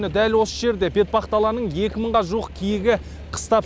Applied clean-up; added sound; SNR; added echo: none; none; none; none.